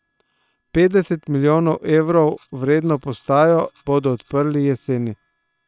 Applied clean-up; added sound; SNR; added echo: neural separator model SepFormer WHAM!.